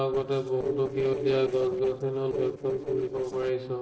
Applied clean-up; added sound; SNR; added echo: neural separator model SepFormer DNS4.